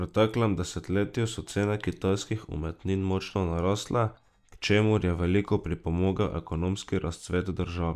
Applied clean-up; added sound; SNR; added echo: neural mask model DeepFilterNet 3.